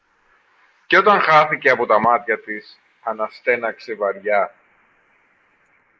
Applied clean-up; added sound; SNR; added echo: neural mask model Resemble Enhance denoiser.